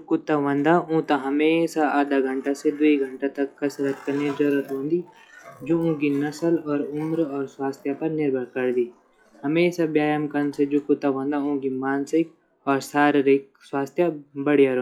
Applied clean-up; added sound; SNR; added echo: classical method log-MMSE.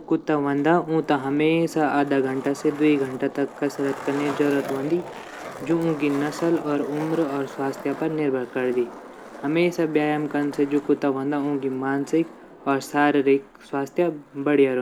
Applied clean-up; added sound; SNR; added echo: none; Skateboard; 16 dB; none.